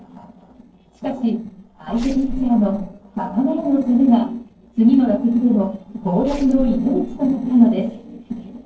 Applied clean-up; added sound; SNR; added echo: neural separator model SepFormer DNS4.